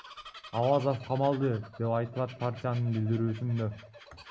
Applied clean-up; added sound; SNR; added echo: none; Bird vocalization, bird call, bird song; 19 dB; none.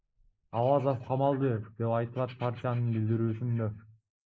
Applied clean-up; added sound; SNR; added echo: neural mask model Resemble Enhance denoiser.